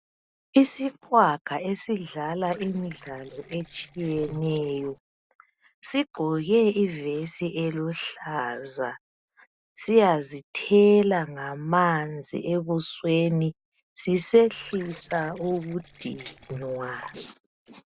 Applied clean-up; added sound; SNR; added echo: neural separator model SepFormer DNS4.